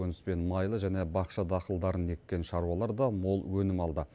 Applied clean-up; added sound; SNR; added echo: none; none; none; none.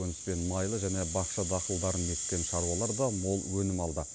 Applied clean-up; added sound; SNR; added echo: none; Rattle (instrument); 4 dB; none.